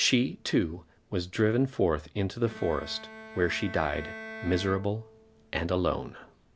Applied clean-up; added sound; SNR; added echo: none; Bowed string instrument; 17 dB; none.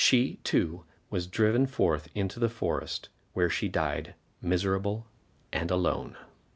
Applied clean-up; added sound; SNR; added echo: none; none; none; none.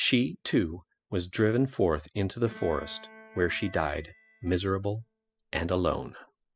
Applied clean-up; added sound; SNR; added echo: classical method spectral subtraction.